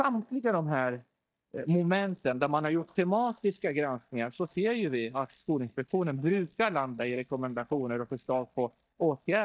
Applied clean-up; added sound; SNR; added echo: neural mask model DeepFilterNet 3.